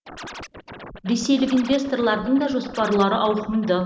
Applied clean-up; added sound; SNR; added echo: none; Scratching (performance technique); 17 dB; reverberation time 0.8 s.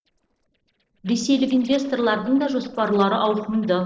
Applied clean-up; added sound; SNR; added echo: neural separator model SepFormer DNS4.